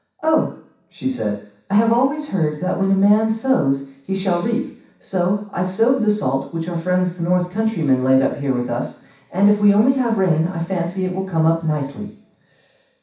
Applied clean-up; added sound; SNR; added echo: none; none; none; reverberation time 0.7 s.